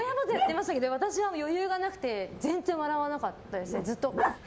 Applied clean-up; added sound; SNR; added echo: none; Growling; 6 dB; none.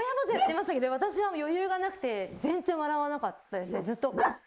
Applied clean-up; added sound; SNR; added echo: neural mask model Resemble Enhance denoiser.